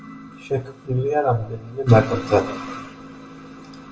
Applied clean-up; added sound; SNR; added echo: none; none; none; reverberation time 0.6 s.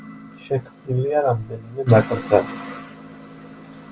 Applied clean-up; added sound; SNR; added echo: none; none; none; none.